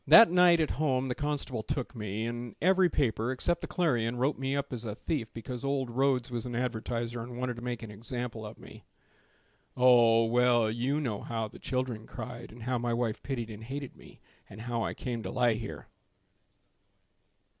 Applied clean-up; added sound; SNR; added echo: none; none; none; none.